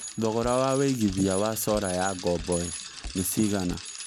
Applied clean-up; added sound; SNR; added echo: none; Bicycle; 11 dB; none.